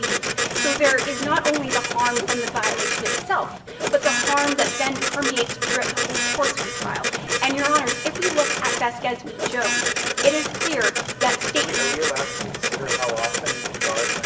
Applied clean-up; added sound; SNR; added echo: none; Printer; 0 dB; reverberation time 1.0 s.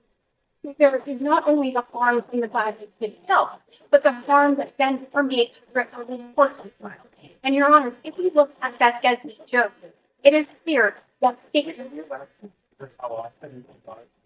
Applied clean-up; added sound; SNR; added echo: neural mask model DeepFilterNet 3.